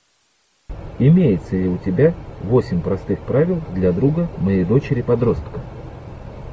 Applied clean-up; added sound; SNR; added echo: none; none; none; none.